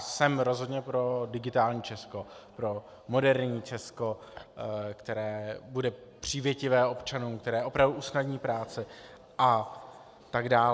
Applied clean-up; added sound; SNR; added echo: none; none; none; none.